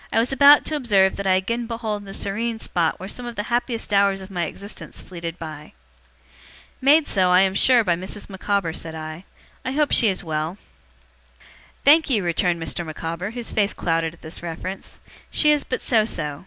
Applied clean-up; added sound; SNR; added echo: none; none; none; none.